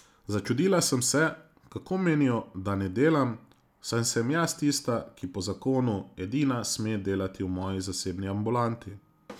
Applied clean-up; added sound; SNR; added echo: none; none; none; none.